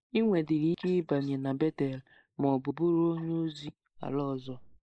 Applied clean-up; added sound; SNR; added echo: neural mask model Resemble Enhance denoiser.